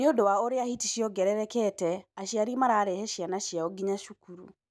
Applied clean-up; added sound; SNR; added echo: none; none; none; none.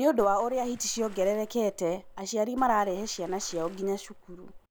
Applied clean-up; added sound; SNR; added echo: none; Water / Splash, splatter; 15 dB; none.